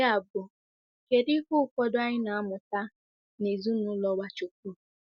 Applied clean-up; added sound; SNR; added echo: none; none; none; none.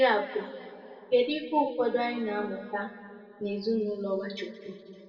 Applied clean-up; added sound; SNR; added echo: none; none; none; reverberation time 2.1 s.